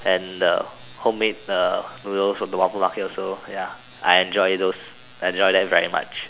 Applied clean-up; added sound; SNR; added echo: none; none; none; none.